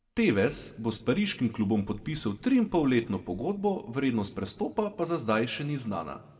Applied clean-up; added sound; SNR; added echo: none; none; none; reverberation time 1.1 s.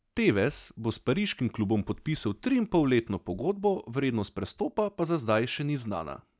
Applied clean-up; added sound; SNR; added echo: none; none; none; none.